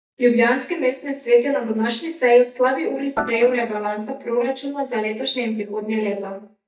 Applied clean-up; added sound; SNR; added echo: neural mask model DeepFilterNet 3.